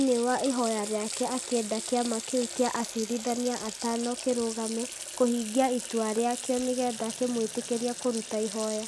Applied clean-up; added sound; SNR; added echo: none; Water tap, faucet; 9 dB; none.